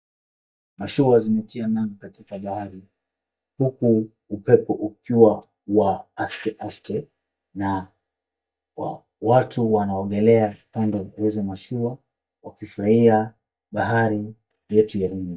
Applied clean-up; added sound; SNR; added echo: neural mask model DeepFilterNet 3.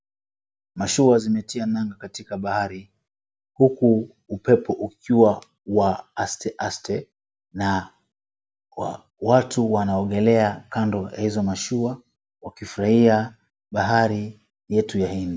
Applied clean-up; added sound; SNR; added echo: none; none; none; none.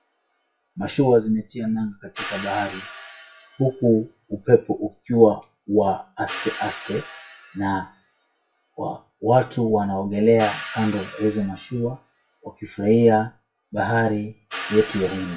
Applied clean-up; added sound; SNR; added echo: classical method WPE with log-MMSE.